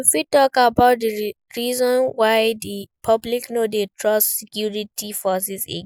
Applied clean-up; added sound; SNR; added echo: none; none; none; none.